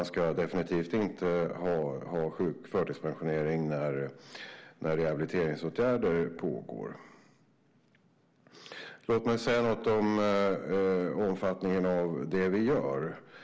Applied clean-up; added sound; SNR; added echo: none; none; none; none.